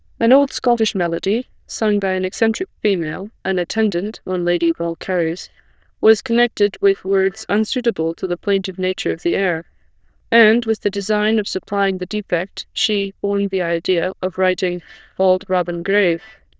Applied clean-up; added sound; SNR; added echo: neural diffusion model UNIVERSE++.